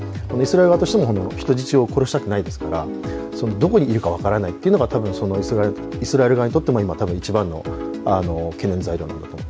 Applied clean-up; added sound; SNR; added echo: none; none; none; none.